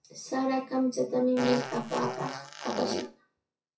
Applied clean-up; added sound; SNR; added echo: classical method WPE with log-MMSE.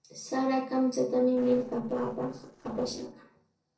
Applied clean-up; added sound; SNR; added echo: neural separator model SepFormer DNS4.